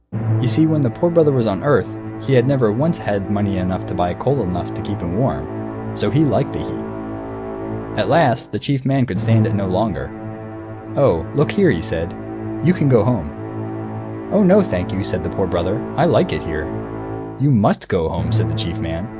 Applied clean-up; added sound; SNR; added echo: none; Musical instrument; 7 dB; none.